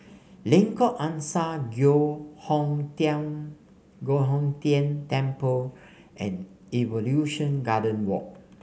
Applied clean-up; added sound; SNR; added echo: none; none; none; none.